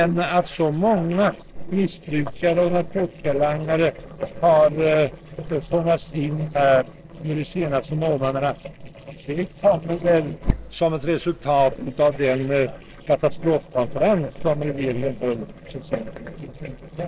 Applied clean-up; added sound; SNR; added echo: neural separator model SepFormer DNS4.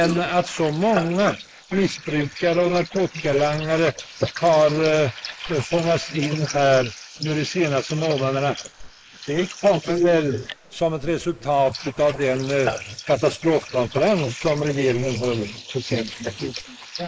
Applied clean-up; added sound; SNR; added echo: neural mask model Resemble Enhance denoiser.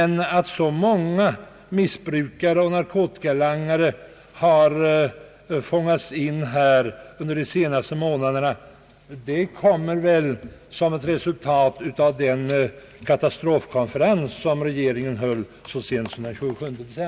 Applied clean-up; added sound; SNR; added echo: none; none; none; none.